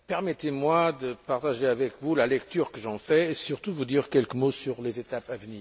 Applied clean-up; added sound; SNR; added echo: none; none; none; none.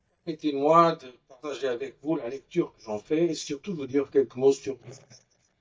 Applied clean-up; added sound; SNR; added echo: neural mask model DeepFilterNet 3.